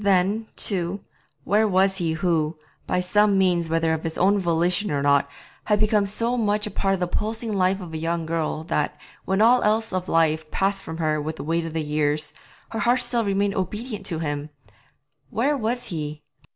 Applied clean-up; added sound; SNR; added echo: none; none; none; none.